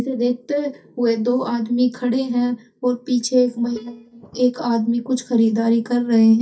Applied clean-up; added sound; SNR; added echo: neural mask model DeepFilterNet 3.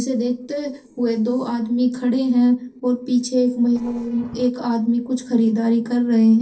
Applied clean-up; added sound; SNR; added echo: neural separator model SepFormer DNS4.